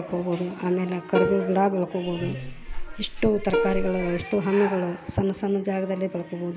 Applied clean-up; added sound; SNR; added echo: none; Buzz + Plucked string instrument; 4 dB; none.